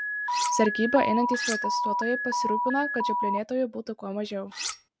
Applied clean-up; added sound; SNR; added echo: none; Alarm + Cutlery, silverware; 0 dB; none.